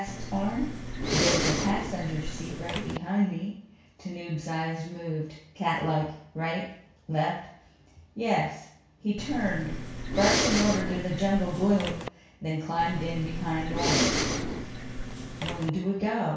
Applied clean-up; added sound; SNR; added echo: none; Respiratory sounds; 1 dB; reverberation time 0.6 s.